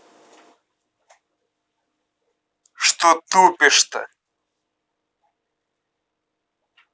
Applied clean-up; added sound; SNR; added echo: none; none; none; none.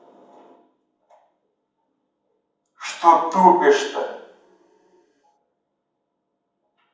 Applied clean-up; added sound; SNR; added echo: none; none; none; reverberation time 1.2 s.